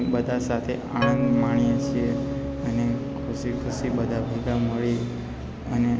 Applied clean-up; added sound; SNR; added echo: none; Organ; 3 dB; none.